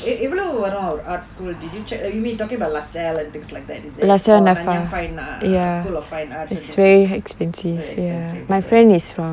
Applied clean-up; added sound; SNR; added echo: none; none; none; none.